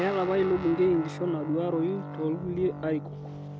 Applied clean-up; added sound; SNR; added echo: none; Guitar; 10 dB; none.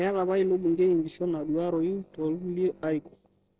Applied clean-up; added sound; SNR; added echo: neural separator model SepFormer DNS4.